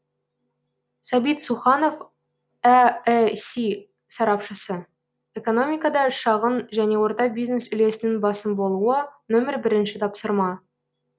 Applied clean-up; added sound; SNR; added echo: none; none; none; none.